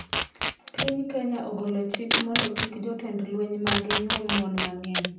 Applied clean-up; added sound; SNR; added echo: none; Packing tape, duct tape; -3 dB; reverberation time 0.6 s.